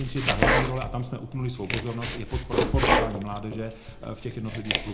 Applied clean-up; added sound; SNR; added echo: none; Domestic sounds, home sounds; -3 dB; reverberation time 0.3 s.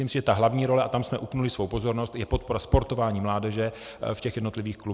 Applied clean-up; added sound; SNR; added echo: none; none; none; none.